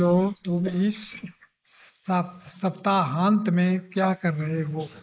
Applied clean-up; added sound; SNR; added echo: neural mask model Resemble Enhance denoiser.